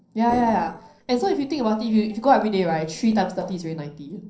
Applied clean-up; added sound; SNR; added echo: neural separator model SepFormer DNS4.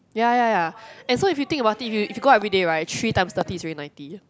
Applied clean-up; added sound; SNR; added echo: none; none; none; none.